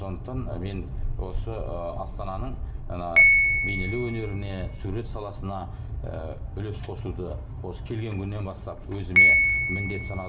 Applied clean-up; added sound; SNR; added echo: none; Piano; -3 dB; reverberation time 0.6 s.